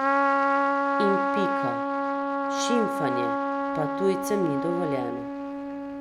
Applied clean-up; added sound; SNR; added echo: none; Trumpet; -4 dB; none.